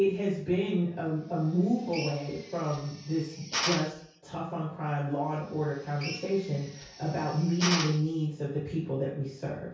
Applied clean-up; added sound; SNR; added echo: none; Drill; 9 dB; reverberation time 0.6 s.